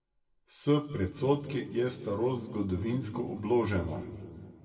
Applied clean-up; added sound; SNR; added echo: none; none; none; reverberation time 1.8 s.